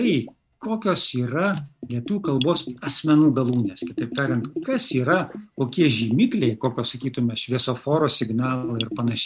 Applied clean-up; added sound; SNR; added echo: neural mask model RNNoise.